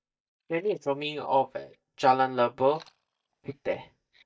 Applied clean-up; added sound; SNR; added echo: neural mask model DeepFilterNet 3.